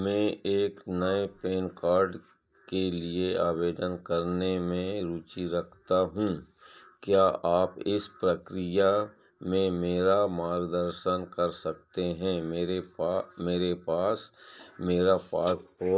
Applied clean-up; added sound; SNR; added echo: neural mask model DeepFilterNet 3.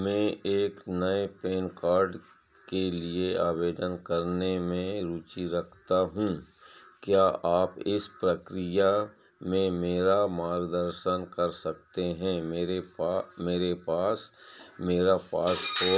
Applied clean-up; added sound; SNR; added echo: none; none; none; none.